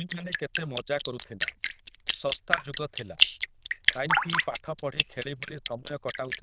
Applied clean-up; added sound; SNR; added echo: neural diffusion model UNIVERSE++.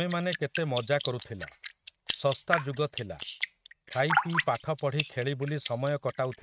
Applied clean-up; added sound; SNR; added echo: neural mask model RNNoise.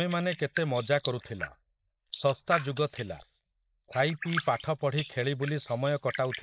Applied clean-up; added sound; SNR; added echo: neural mask model Resemble Enhance denoiser.